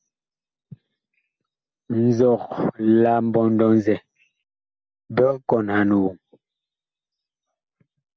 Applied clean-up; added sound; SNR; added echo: none; none; none; none.